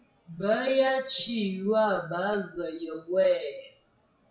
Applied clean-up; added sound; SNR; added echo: classical method WPE with log-MMSE.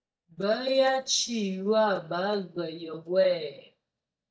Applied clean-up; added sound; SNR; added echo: neural mask model DeepFilterNet 3.